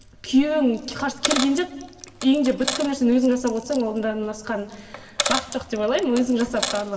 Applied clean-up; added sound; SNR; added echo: none; Coin (dropping); 9 dB; reverberation time 2.0 s.